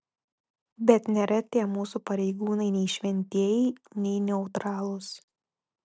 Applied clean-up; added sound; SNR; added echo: none; none; none; none.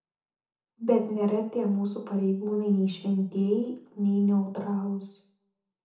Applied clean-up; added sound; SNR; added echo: none; none; none; reverberation time 0.7 s.